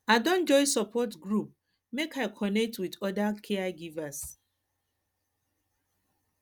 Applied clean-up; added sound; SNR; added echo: none; none; none; none.